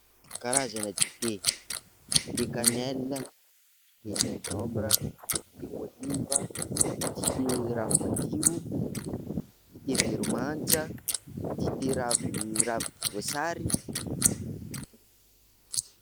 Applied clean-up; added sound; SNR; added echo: neural mask model Resemble Enhance denoiser.